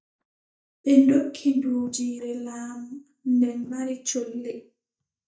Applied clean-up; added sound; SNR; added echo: neural mask model DeepFilterNet 3.